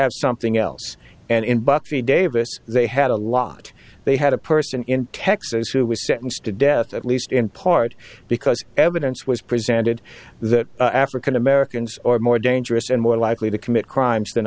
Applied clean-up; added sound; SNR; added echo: none; none; none; none.